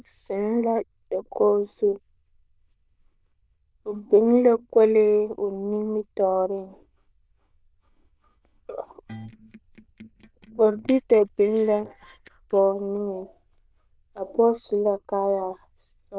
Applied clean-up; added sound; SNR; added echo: neural diffusion model UNIVERSE++.